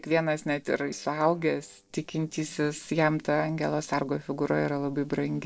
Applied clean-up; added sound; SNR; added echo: neural separator model SepFormer DNS4.